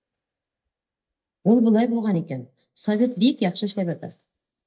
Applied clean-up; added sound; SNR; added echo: neural mask model DeepFilterNet 3.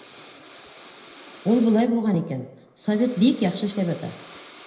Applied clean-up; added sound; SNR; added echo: none; Breathing; 11 dB; reverberation time 0.8 s.